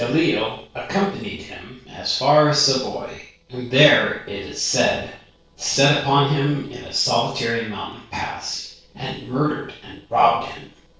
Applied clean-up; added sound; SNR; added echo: neural separator model SepFormer DNS4.